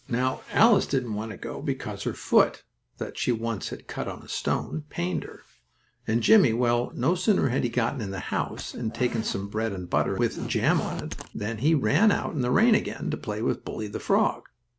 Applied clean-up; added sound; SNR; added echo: none; Zipper (clothing); 13 dB; none.